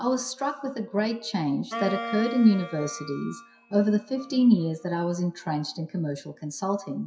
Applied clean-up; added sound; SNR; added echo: classical method WPE with log-MMSE.